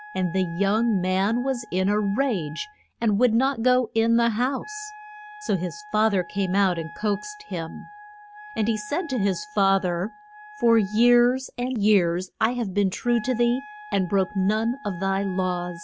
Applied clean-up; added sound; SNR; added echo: none; Wind instrument, woodwind instrument; 19 dB; none.